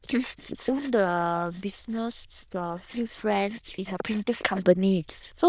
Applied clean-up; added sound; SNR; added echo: neural diffusion model UNIVERSE++.